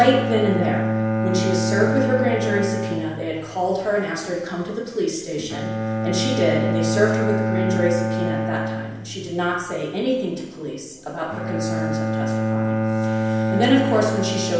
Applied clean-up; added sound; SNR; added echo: none; Bowed string instrument; 0 dB; reverberation time 0.9 s.